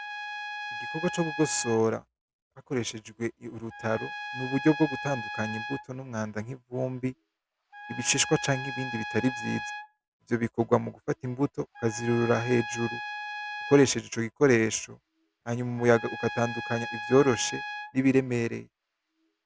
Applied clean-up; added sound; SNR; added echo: none; Trumpet; 11 dB; none.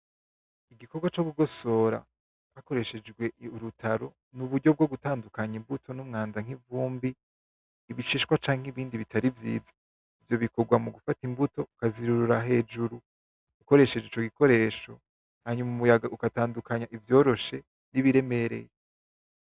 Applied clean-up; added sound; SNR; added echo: none; none; none; none.